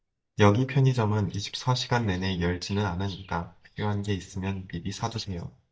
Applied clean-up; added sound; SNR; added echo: neural mask model DeepFilterNet 3.